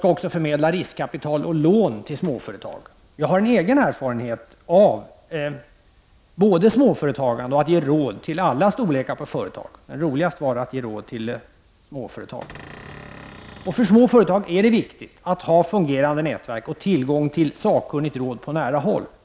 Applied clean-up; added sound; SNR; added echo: none; Cupboard open or close / Door; 19 dB; none.